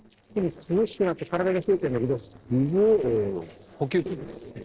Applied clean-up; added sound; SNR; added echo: neural separator model SepFormer DNS4.